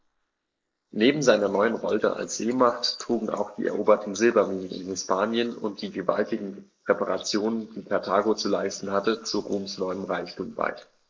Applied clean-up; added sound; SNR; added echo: neural mask model Resemble Enhance denoiser.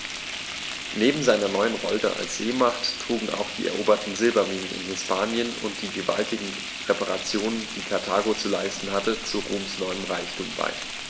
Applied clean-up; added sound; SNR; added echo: none; Frying (food); 8 dB; none.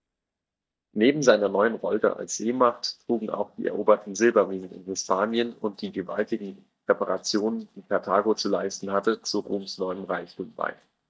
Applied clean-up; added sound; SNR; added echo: neural mask model DeepFilterNet 3.